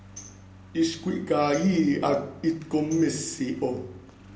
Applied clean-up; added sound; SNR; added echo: none; Engine + Tambourine; 19 dB; none.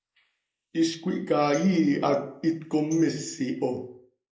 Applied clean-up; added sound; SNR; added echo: neural mask model Resemble Enhance denoiser.